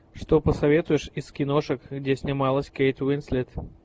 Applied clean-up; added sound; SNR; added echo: none; none; none; none.